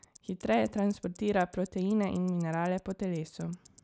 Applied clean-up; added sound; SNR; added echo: none; Tick-tock; 11 dB; none.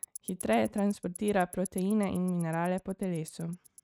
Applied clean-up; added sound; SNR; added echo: neural mask model RNNoise.